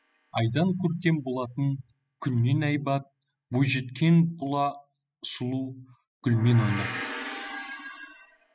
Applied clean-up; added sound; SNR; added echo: classical method spectral subtraction.